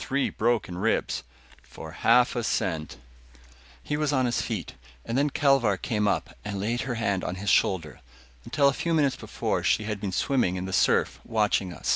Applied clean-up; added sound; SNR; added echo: none; none; none; none.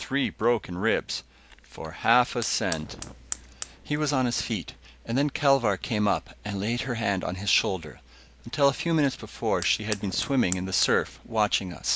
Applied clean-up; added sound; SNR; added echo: none; Fire; 18 dB; none.